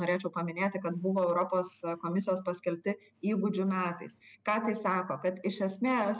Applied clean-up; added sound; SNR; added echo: none; none; none; none.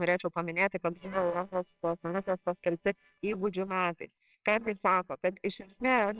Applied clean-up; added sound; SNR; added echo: neural separator model SepFormer WHAMR!.